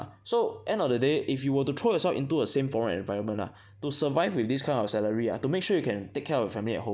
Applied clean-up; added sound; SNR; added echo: none; none; none; none.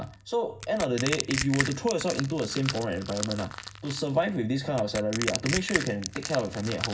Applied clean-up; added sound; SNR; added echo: none; Crushing; 7 dB; reverberation time 0.4 s.